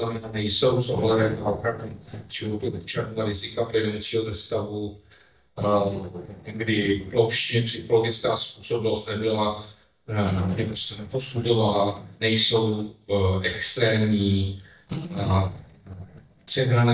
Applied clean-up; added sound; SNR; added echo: neural mask model DeepFilterNet 3.